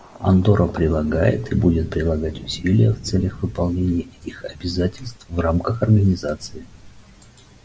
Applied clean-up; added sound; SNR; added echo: none; Thunder; 19 dB; none.